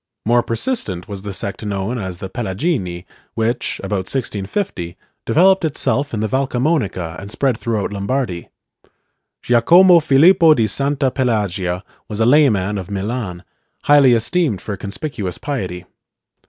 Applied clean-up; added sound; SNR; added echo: none; none; none; none.